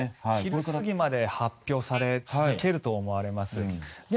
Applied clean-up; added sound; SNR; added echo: neural mask model Resemble Enhance denoiser.